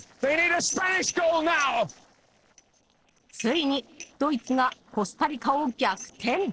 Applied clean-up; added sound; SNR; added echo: neural separator model SepFormer DNS4.